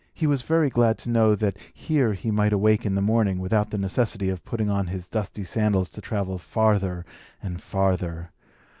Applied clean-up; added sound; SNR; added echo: none; none; none; none.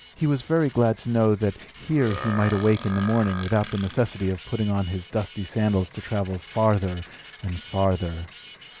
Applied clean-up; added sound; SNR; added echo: none; Burping, eructation + Printer; 12 dB; none.